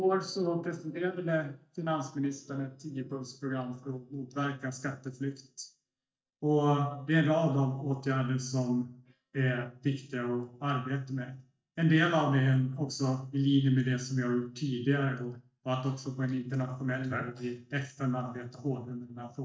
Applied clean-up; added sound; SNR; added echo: neural mask model DeepFilterNet 3.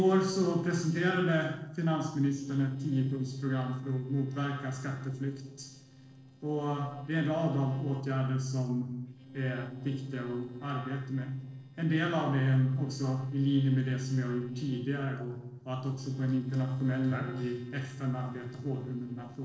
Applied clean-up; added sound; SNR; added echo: neural separator model SepFormer DNS4.